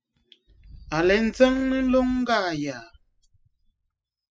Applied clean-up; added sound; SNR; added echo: classical method spectral subtraction.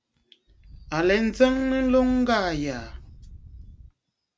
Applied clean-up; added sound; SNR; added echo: none; Thunder / Wind; 16 dB; none.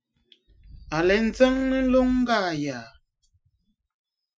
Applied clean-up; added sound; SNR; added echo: classical method Wiener filter.